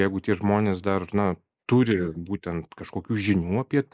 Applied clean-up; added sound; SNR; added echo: neural mask model Resemble Enhance denoiser.